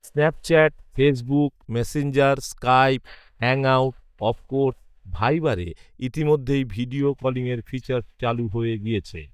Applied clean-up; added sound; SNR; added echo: neural mask model DeepFilterNet 3.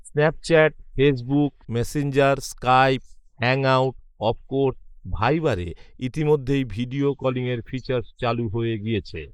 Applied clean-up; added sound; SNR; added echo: neural mask model Resemble Enhance denoiser.